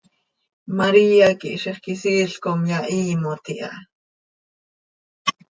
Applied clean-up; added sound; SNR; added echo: none; none; none; none.